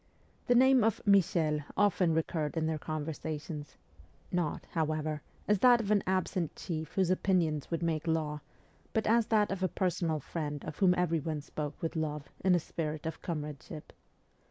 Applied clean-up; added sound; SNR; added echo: neural mask model Resemble Enhance denoiser.